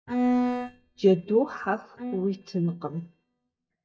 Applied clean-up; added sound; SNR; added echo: neural mask model DeepFilterNet 3.